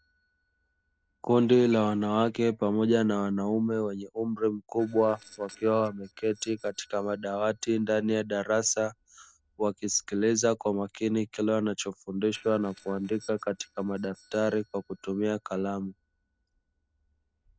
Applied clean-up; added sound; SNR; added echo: neural separator model SepFormer DNS4.